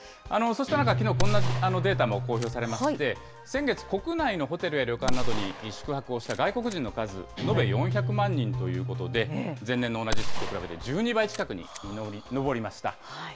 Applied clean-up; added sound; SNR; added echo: none; Guitar + Gunshot, gunfire; 0 dB; none.